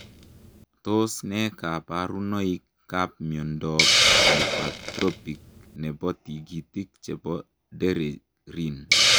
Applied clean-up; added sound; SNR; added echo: none; Hiss; -3 dB; none.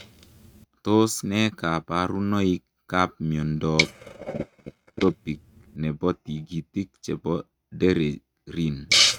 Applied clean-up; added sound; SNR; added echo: neural mask model RNNoise.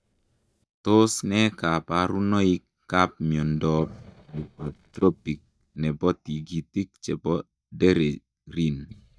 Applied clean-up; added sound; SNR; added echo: neural mask model DeepFilterNet 3.